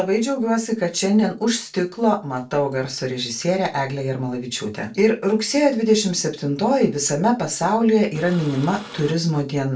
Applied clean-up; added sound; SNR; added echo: neural separator model SepFormer DNS4.